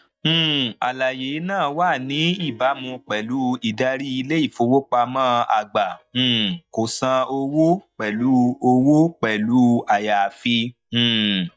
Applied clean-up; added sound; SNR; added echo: neural mask model DeepFilterNet 3.